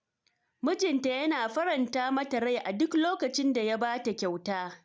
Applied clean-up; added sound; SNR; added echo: none; none; none; none.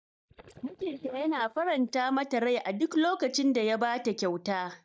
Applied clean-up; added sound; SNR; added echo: neural mask model DeepFilterNet 3.